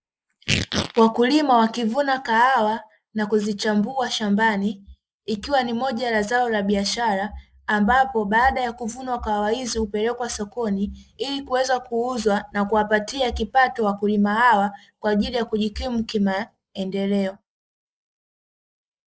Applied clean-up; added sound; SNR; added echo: neural mask model Resemble Enhance denoiser.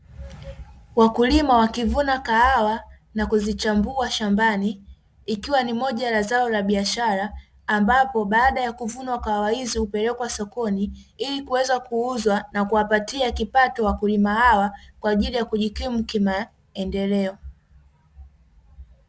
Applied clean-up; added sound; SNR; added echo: none; none; none; none.